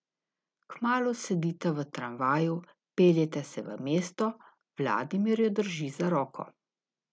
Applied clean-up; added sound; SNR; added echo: none; none; none; none.